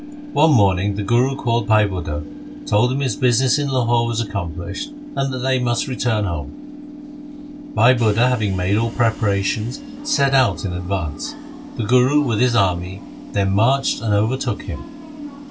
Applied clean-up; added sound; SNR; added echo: none; Subway, metro, underground / Train; 14 dB; none.